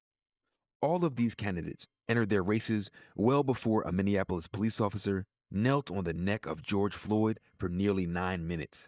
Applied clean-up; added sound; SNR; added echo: neural mask model DeepFilterNet 3.